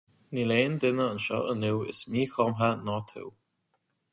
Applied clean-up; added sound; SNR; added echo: none; none; none; none.